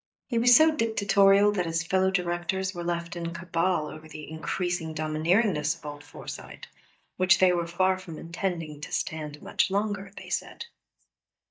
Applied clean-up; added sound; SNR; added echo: neural mask model DeepFilterNet 3.